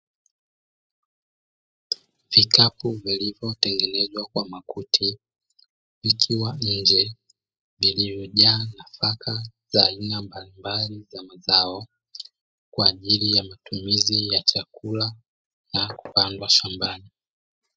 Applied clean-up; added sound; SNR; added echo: classical method spectral subtraction.